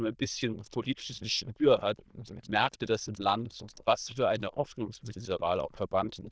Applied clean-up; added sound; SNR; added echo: neural diffusion model UNIVERSE++.